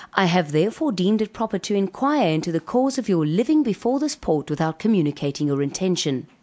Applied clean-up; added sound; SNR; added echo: none; none; none; none.